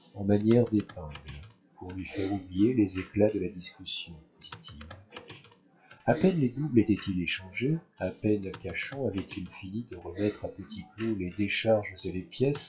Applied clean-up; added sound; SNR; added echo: classical method WPE with log-MMSE.